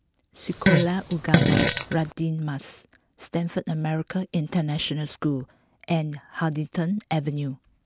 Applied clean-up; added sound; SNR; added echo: none; Fart; -5 dB; none.